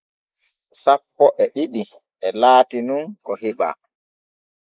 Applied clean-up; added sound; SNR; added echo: neural mask model Resemble Enhance denoiser.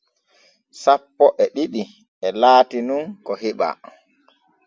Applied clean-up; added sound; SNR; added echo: none; none; none; none.